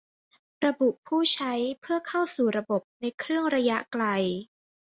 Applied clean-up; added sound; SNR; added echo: none; none; none; none.